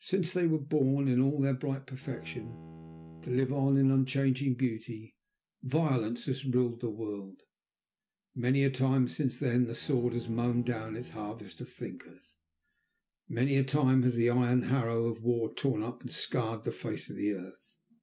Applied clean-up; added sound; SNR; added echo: none; Bowed string instrument; 20 dB; none.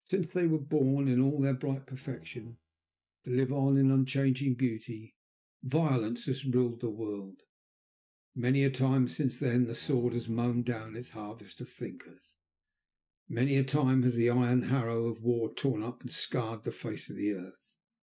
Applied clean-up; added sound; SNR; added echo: neural mask model DeepFilterNet 3.